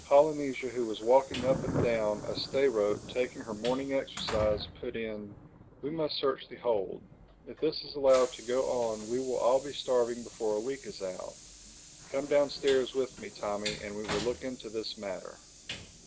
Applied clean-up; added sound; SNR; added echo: none; Thunder + Train; 12 dB; none.